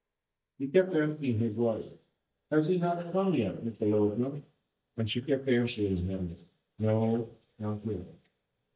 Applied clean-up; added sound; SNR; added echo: neural mask model DeepFilterNet 3.